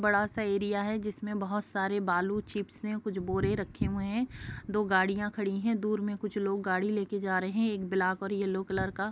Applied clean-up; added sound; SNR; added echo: none; none; none; none.